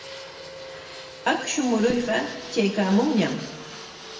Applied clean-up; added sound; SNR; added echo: none; Fixed-wing aircraft, airplane; 13 dB; reverberation time 0.9 s.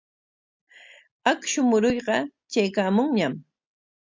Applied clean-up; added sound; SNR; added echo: none; none; none; none.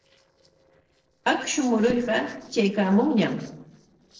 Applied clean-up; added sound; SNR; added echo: neural separator model SepFormer DNS4.